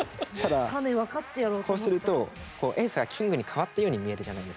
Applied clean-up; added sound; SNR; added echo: none; none; none; none.